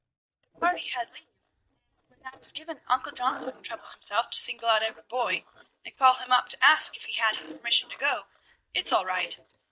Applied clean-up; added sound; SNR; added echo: neural mask model DeepFilterNet 3.